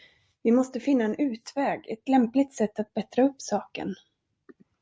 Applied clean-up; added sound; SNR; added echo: none; none; none; none.